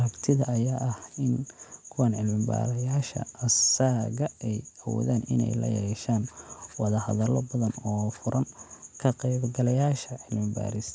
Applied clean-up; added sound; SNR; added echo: none; none; none; none.